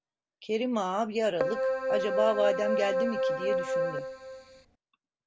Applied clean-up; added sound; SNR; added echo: none; Keyboard (musical); -2 dB; none.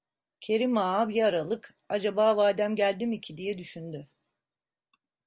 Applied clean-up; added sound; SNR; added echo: none; none; none; none.